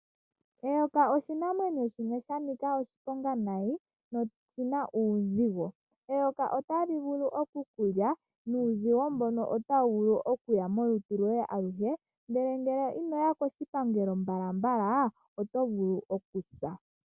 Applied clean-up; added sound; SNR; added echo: none; none; none; none.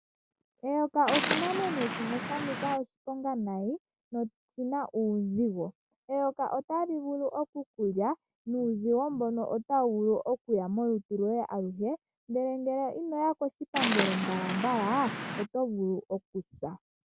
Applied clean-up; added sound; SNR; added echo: none; Waves, surf; 3 dB; none.